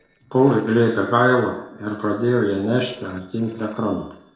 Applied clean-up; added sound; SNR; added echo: neural separator model SepFormer DNS4.